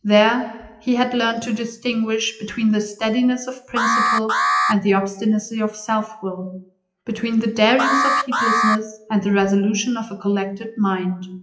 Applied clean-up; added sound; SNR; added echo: classical method WPE with log-MMSE.